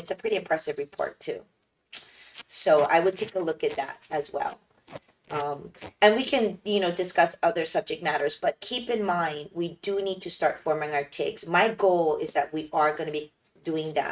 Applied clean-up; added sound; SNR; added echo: neural mask model RNNoise.